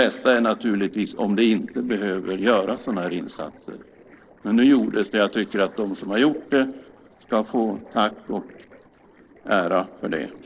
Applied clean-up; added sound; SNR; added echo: neural separator model SepFormer DNS4.